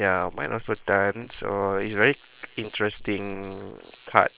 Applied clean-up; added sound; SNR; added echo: neural separator model SepFormer WHAM!.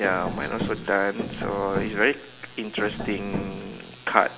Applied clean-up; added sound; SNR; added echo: none; Tap; 6 dB; none.